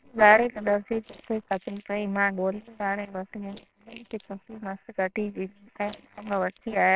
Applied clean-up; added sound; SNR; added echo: neural separator model SepFormer WHAMR!.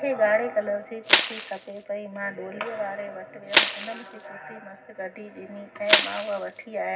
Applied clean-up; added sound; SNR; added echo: none; Crushing; -4 dB; reverberation time 0.4 s.